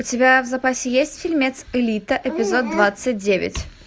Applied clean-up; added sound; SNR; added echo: none; none; none; none.